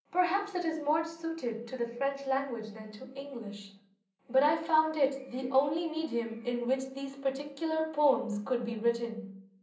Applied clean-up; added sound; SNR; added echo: none; none; none; reverberation time 0.6 s.